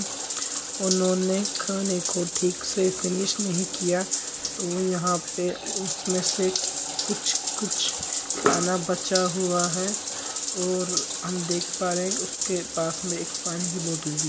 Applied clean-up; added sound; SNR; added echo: none; Bathtub (filling or washing); 2 dB; none.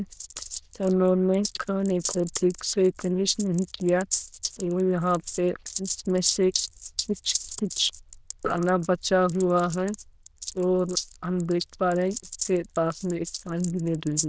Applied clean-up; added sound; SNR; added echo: neural diffusion model UNIVERSE++.